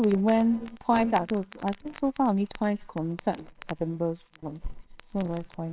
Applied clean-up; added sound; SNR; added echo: neural separator model SepFormer WHAMR!.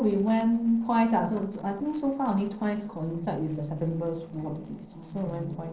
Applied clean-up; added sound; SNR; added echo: neural separator model SepFormer DNS4.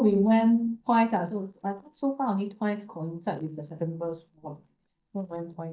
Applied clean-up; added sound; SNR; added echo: neural mask model DeepFilterNet 3.